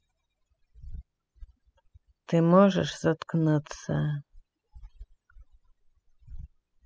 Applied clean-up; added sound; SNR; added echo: classical method spectral subtraction.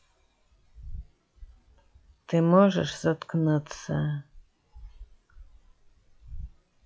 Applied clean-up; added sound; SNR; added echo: classical method log-MMSE.